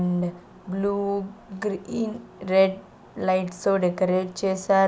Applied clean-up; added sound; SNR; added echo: none; none; none; none.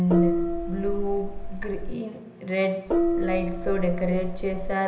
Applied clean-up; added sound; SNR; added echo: none; Gong; -1 dB; reverberation time 1.4 s.